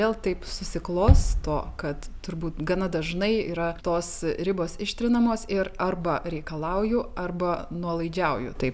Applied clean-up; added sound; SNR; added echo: none; Bass drum; 1 dB; none.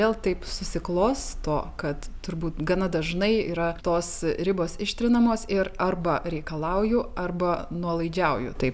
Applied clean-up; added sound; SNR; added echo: none; none; none; none.